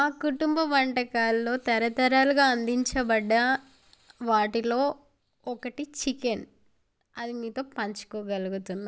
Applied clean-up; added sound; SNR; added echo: none; none; none; none.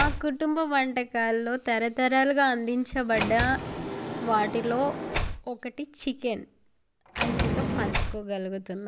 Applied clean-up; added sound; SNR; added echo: none; Sliding door; 5 dB; none.